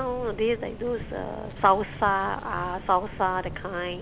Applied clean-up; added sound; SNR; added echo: none; Subway, metro, underground; 12 dB; none.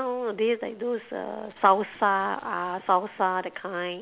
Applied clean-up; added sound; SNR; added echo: none; none; none; none.